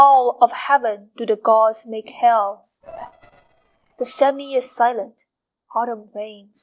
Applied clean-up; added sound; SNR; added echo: neural separator model SepFormer DNS4.